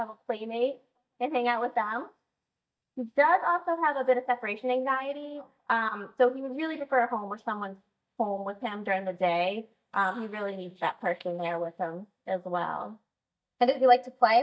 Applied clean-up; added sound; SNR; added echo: neural mask model DeepFilterNet 3.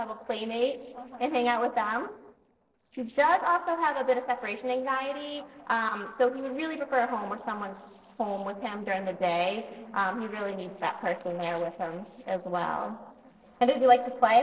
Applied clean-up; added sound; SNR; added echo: neural separator model SepFormer DNS4.